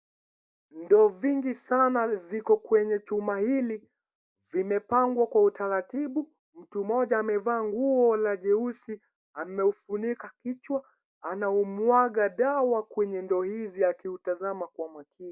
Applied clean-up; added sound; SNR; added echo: none; none; none; none.